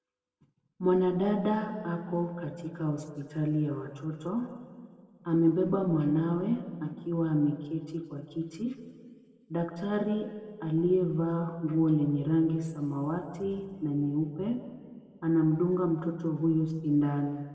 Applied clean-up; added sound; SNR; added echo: none; none; none; reverberation time 1.5 s.